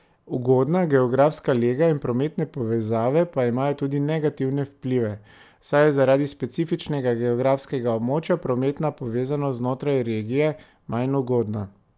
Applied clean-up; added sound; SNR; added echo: none; none; none; none.